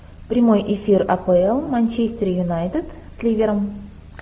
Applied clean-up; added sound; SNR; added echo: none; none; none; none.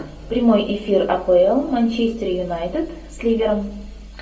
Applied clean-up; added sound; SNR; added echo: none; none; none; reverberation time 0.2 s.